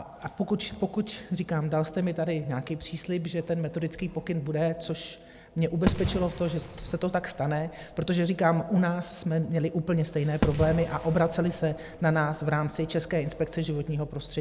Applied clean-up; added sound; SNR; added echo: none; Fireworks; 7 dB; none.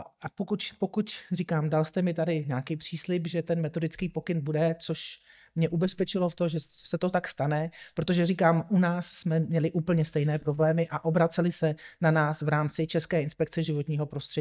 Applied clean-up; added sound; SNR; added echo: neural mask model DeepFilterNet 3.